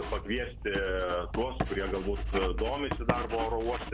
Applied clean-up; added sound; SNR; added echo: none; Writing; 2 dB; none.